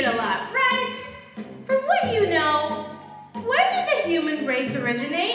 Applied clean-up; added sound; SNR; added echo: none; none; none; reverberation time 0.8 s.